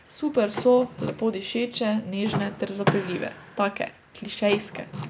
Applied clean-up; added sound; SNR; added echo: none; Door / Car; 8 dB; none.